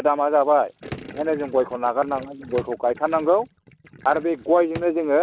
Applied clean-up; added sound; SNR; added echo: none; Gurgling + Drawer open or close; 19 dB; none.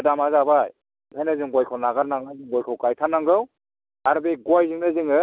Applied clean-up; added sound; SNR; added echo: none; none; none; none.